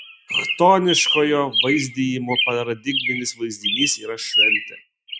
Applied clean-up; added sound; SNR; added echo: neural mask model RNNoise.